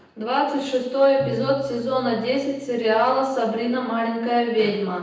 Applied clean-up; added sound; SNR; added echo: none; Bowed string instrument; 18 dB; reverberation time 0.9 s.